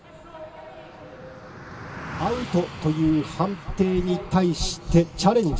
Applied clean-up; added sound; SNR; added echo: none; Car passing by; 16 dB; reverberation time 2.4 s.